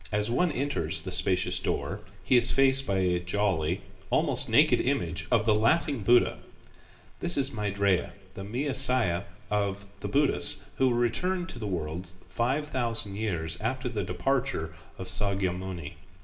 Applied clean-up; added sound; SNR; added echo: none; none; none; reverberation time 0.6 s.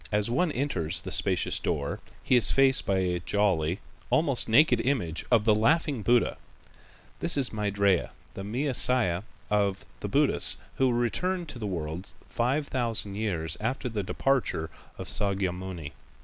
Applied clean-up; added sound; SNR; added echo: none; none; none; none.